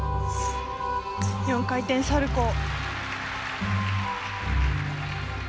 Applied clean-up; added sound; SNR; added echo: none; none; none; none.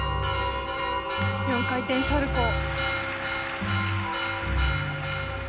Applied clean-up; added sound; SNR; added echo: none; Church bell; 4 dB; none.